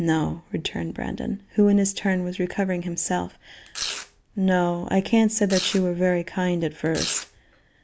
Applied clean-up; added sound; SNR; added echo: none; Domestic sounds, home sounds; 10 dB; none.